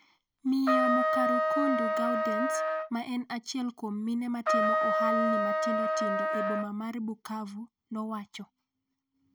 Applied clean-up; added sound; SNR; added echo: none; Trumpet; -5 dB; none.